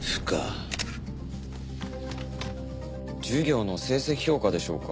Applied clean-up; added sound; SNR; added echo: none; none; none; none.